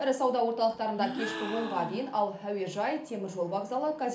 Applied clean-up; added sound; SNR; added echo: none; Gasp; 10 dB; reverberation time 0.4 s.